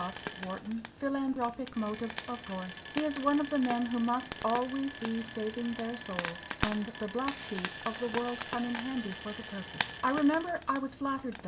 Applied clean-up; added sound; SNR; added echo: none; Frying (food); 4 dB; none.